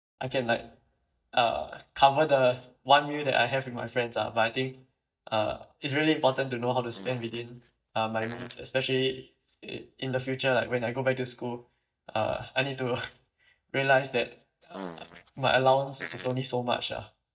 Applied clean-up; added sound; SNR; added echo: neural mask model DeepFilterNet 3.